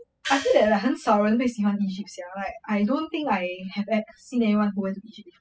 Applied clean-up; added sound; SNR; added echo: classical method spectral subtraction.